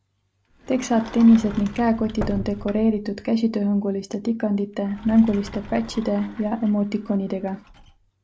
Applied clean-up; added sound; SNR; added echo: none; Sliding door; 16 dB; none.